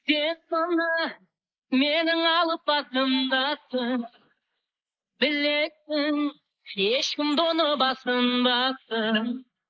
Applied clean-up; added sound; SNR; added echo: neural mask model Resemble Enhance denoiser.